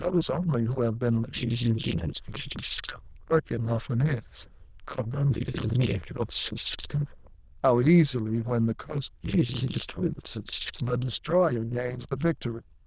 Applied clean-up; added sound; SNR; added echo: neural diffusion model UNIVERSE++.